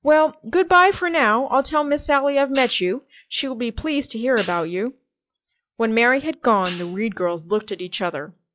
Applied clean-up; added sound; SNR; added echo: classical method log-MMSE.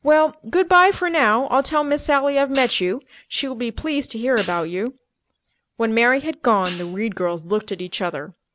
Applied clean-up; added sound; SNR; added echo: none; Hi-hat; 18 dB; none.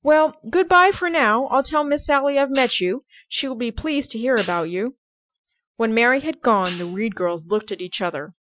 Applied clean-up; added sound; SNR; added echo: classical method Wiener filter.